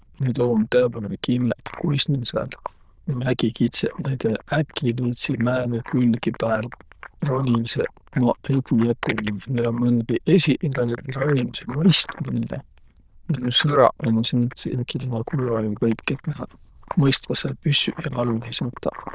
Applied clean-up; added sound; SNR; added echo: neural diffusion model UNIVERSE++.